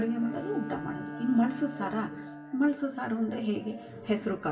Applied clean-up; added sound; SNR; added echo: none; Bowed string instrument; 11 dB; reverberation time 0.2 s.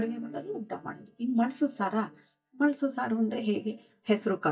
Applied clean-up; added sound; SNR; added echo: neural mask model DeepFilterNet 3.